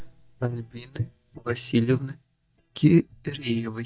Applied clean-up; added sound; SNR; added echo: neural mask model DeepFilterNet 3.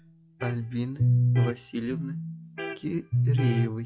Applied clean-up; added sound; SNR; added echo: classical method log-MMSE.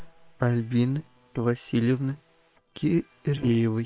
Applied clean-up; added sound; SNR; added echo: neural separator model SepFormer WHAM!.